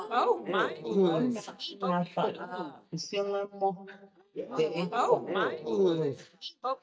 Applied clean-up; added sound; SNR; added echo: neural mask model DeepFilterNet 3.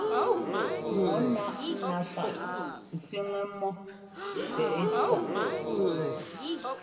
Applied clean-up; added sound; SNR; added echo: none; Crowd / Gasp; -4 dB; reverberation time 2.0 s.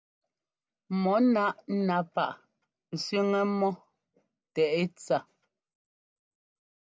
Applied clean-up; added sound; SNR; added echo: none; none; none; none.